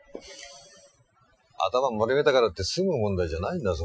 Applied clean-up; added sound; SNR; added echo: classical method Wiener filter.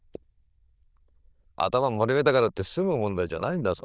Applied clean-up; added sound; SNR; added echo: neural diffusion model UNIVERSE++.